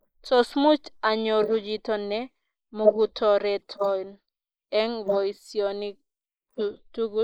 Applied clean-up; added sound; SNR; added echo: neural mask model Resemble Enhance denoiser.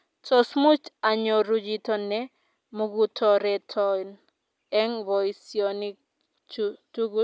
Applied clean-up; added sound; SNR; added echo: none; none; none; none.